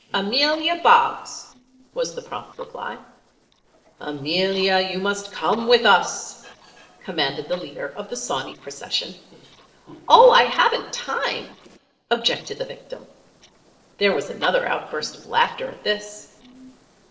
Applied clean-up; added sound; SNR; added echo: neural separator model SepFormer DNS4.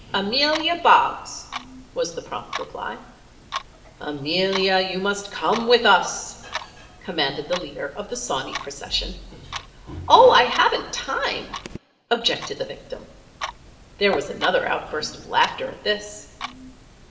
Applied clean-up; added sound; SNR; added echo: none; Clock; 14 dB; reverberation time 1.6 s.